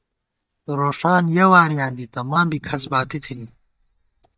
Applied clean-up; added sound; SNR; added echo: neural mask model DeepFilterNet 3.